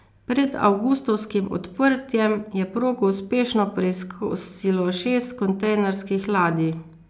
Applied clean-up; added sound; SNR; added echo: none; none; none; none.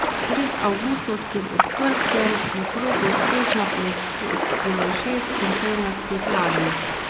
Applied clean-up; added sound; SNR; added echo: none; Ocean; -2 dB; none.